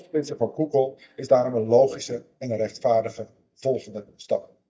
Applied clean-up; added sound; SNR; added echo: neural mask model DeepFilterNet 3.